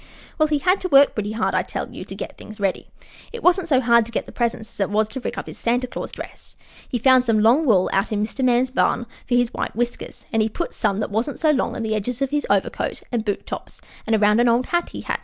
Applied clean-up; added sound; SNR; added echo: none; none; none; none.